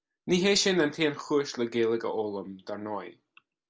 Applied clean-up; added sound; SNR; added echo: none; none; none; none.